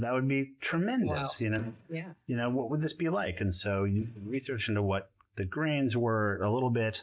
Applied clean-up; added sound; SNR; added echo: neural mask model DeepFilterNet 3.